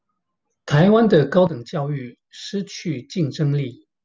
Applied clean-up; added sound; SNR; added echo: none; none; none; none.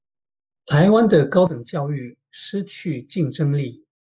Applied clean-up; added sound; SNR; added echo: neural mask model Resemble Enhance denoiser.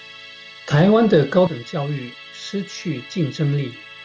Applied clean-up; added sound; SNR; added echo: none; Musical instrument; 19 dB; none.